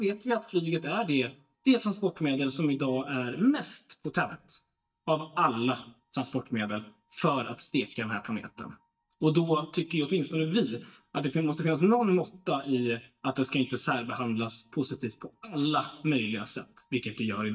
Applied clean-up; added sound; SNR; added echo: neural mask model DeepFilterNet 3.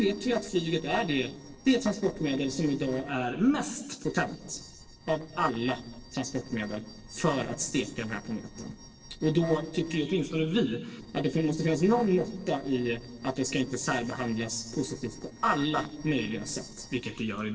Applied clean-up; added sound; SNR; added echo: neural separator model SepFormer DNS4.